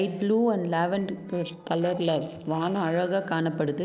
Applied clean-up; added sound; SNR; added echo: neural separator model SepFormer DNS4.